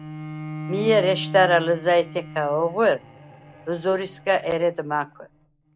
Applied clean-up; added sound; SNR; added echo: none; Bowed string instrument; 13 dB; none.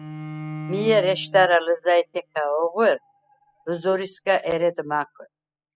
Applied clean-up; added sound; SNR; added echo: classical method spectral subtraction.